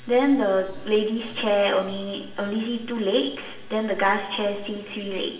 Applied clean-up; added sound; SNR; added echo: none; none; none; reverberation time 1.4 s.